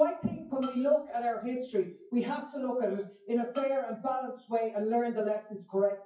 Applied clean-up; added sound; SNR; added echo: classical method WPE with log-MMSE.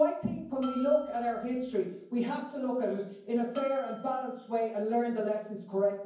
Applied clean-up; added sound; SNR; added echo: none; Bell; 18 dB; reverberation time 0.9 s.